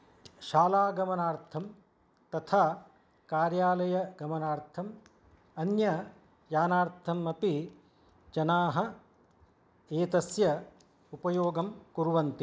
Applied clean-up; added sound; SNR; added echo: none; none; none; none.